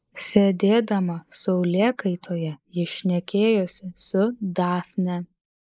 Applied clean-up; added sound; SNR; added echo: neural mask model Resemble Enhance denoiser.